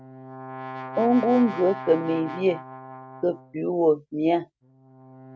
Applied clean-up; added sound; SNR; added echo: none; Brass instrument; 13 dB; none.